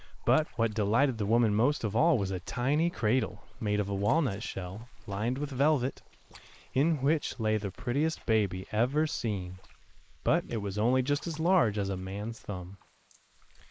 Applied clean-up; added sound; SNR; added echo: neural mask model Resemble Enhance denoiser.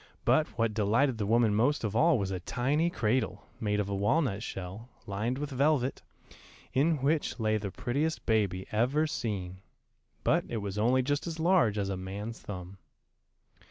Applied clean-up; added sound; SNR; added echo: none; none; none; none.